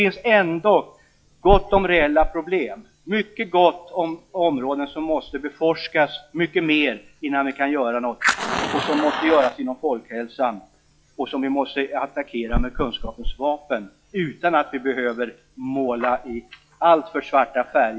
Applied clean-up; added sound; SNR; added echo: classical method log-MMSE.